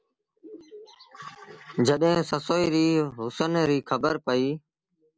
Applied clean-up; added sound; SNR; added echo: none; none; none; none.